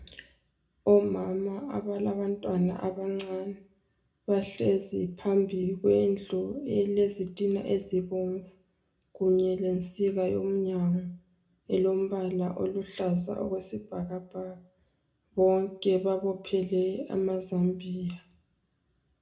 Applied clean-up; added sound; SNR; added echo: none; none; none; reverberation time 0.4 s.